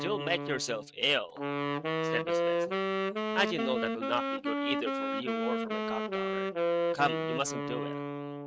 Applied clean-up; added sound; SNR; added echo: neural mask model RNNoise.